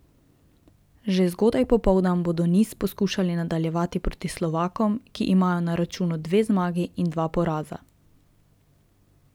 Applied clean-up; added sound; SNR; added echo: none; none; none; none.